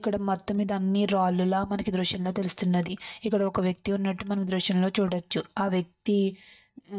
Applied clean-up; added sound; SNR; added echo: neural mask model DeepFilterNet 3.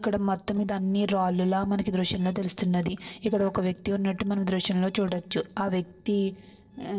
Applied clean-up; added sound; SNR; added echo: neural separator model SepFormer DNS4.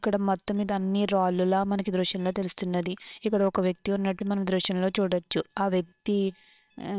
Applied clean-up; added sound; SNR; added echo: neural separator model SepFormer WHAMR!.